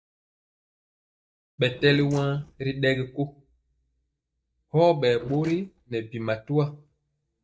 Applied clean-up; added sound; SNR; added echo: neural mask model DeepFilterNet 3.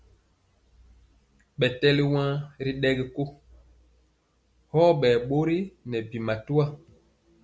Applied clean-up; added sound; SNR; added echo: none; none; none; none.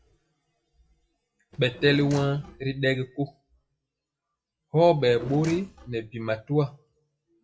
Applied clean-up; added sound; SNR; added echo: classical method WPE with log-MMSE.